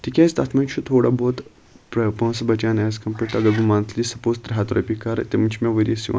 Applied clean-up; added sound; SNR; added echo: none; Meow; 17 dB; none.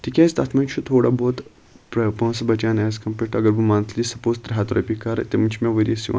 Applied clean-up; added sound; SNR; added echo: none; none; none; none.